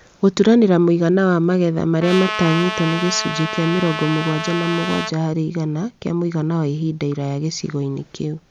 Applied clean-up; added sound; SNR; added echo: none; Trumpet; 7 dB; none.